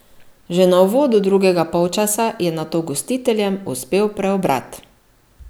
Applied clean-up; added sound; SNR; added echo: none; none; none; none.